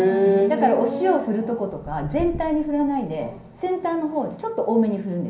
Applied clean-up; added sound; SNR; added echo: none; Knock / Wood; 17 dB; reverberation time 0.6 s.